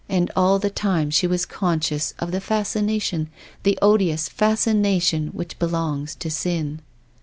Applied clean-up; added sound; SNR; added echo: none; none; none; none.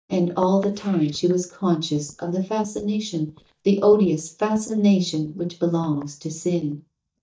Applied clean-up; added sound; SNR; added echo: neural mask model DeepFilterNet 3.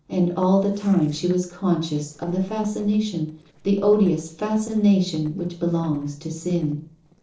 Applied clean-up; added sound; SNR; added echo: neural separator model SepFormer DNS4.